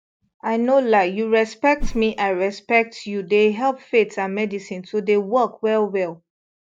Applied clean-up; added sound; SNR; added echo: none; Whoosh, swoosh, swish; 5 dB; none.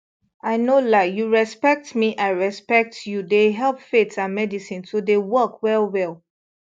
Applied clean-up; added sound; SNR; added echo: none; none; none; none.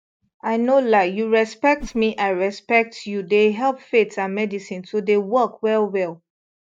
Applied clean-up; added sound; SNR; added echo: neural mask model RNNoise.